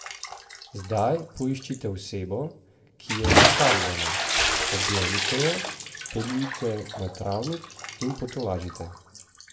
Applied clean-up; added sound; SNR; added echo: none; Bathtub (filling or washing) / Splash, splatter; -3 dB; reverberation time 0.5 s.